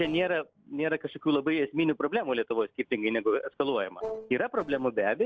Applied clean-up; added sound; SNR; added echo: neural separator model SepFormer DNS4.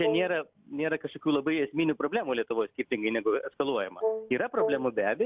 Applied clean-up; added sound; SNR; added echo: none; Wind instrument, woodwind instrument; 3 dB; none.